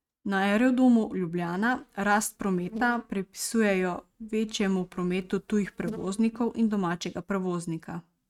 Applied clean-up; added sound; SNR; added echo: neural mask model RNNoise.